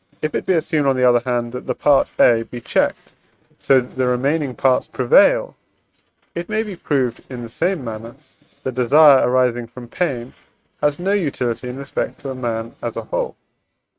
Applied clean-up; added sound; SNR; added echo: neural mask model RNNoise.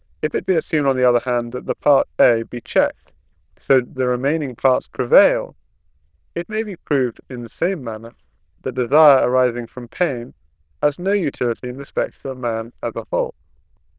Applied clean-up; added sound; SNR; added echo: neural diffusion model UNIVERSE++.